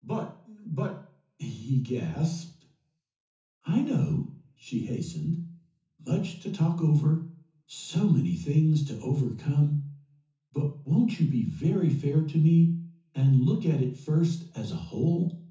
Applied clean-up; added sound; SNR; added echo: none; none; none; reverberation time 0.6 s.